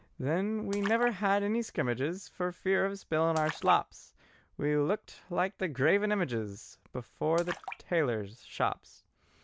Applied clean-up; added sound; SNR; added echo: none; Splash, splatter; 16 dB; none.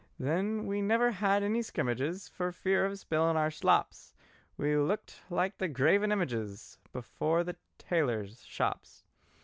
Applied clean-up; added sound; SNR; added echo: none; none; none; none.